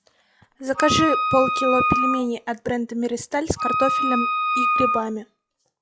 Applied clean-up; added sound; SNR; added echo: classical method log-MMSE.